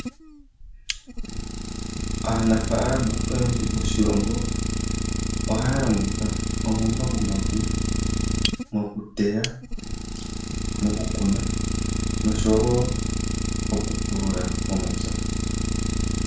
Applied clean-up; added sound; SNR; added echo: none; Idling; -2 dB; reverberation time 0.4 s.